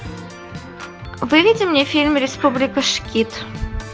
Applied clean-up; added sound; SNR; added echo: none; Organ; 15 dB; none.